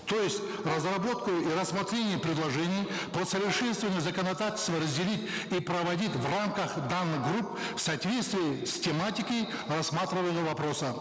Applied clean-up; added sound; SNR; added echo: none; Plucked string instrument; 17 dB; none.